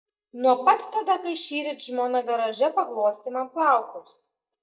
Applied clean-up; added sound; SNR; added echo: neural mask model DeepFilterNet 3.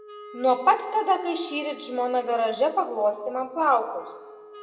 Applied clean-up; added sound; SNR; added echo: none; Wind instrument, woodwind instrument; 20 dB; reverberation time 1.1 s.